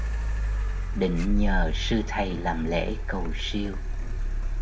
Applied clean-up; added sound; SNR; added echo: none; Car; -3 dB; reverberation time 0.2 s.